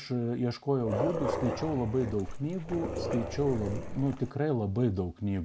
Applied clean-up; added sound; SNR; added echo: none; Dog; 4 dB; none.